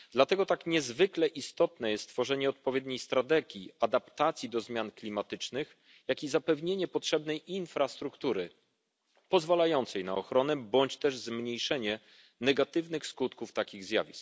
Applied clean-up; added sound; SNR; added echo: none; none; none; none.